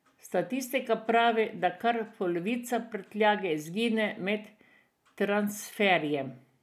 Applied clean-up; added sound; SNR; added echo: none; none; none; none.